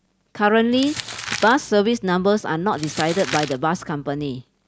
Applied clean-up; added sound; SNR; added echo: none; Crumpling, crinkling; 13 dB; none.